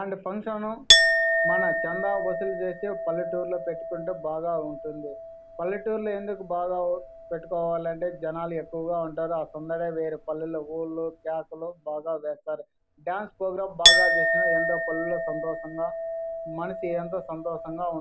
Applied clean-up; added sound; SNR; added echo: none; Chink, clink; -3 dB; none.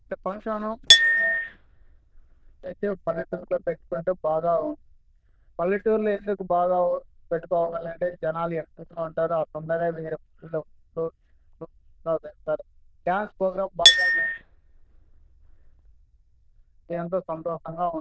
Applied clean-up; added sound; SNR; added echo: neural diffusion model UNIVERSE++.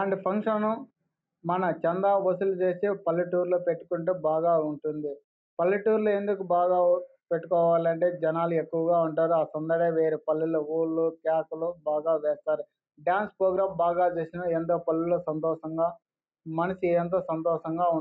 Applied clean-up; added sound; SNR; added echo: none; none; none; none.